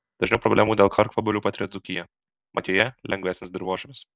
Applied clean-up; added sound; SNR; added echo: none; none; none; none.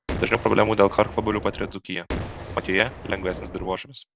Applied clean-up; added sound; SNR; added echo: none; Boom; 10 dB; none.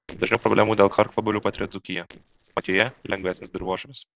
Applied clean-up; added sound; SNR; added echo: neural separator model SepFormer DNS4.